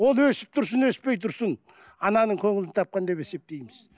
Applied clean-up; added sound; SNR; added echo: none; none; none; none.